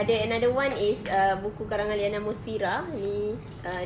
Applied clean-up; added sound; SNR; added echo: none; none; none; none.